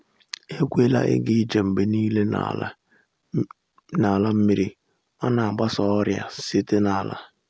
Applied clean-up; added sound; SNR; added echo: none; none; none; none.